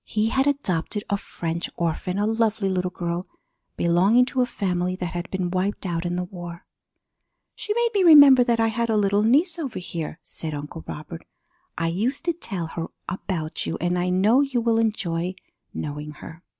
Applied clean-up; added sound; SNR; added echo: none; none; none; none.